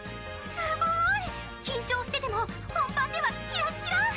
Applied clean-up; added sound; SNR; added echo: none; none; none; none.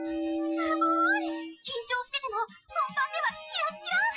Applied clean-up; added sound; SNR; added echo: classical method Wiener filter.